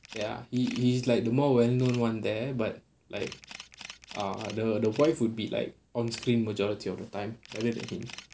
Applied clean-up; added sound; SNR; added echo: none; Camera; 19 dB; none.